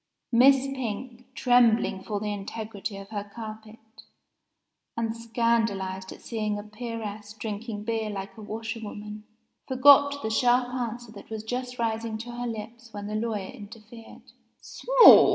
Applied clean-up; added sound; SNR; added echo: none; none; none; none.